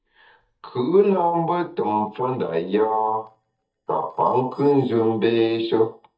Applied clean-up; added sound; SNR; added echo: neural mask model DeepFilterNet 3.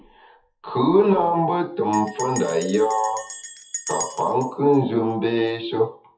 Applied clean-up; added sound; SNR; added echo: classical method WPE with log-MMSE.